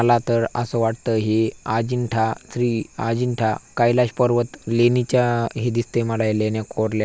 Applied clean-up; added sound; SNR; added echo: none; none; none; none.